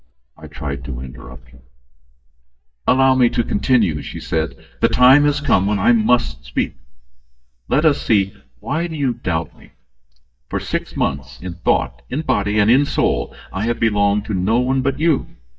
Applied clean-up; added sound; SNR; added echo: neural mask model DeepFilterNet 3.